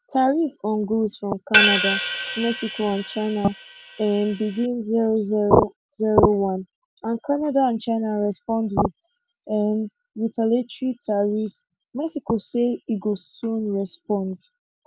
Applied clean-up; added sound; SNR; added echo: none; Crash cymbal / Hi-hat; 2 dB; none.